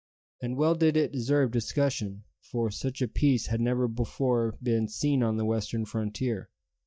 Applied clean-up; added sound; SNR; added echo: neural mask model DeepFilterNet 3.